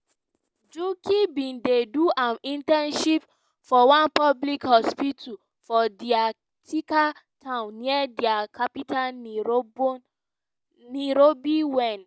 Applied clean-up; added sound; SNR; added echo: none; none; none; none.